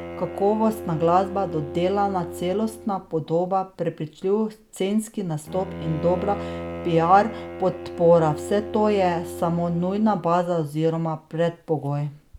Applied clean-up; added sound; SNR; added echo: none; Bowed string instrument; 12 dB; none.